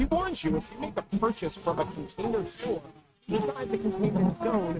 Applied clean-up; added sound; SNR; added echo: neural mask model RNNoise.